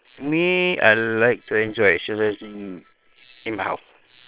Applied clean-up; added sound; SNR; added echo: neural separator model SepFormer WHAM!.